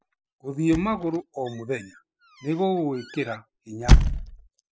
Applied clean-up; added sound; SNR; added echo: classical method spectral subtraction.